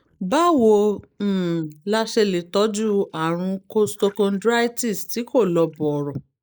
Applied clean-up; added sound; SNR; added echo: neural mask model Resemble Enhance denoiser.